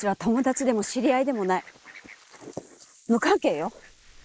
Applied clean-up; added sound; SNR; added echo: neural mask model Resemble Enhance denoiser.